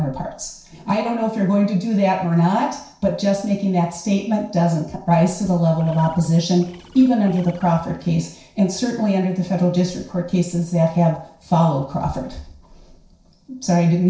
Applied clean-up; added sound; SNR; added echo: neural separator model SepFormer DNS4.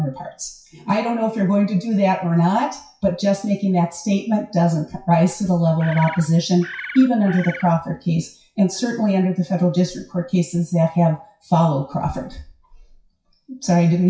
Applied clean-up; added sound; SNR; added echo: classical method WPE with log-MMSE.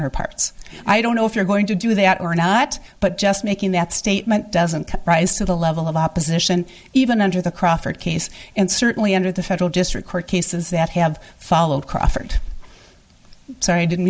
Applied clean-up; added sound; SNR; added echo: none; none; none; none.